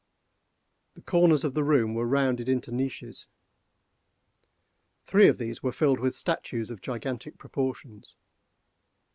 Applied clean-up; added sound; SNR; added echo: none; none; none; none.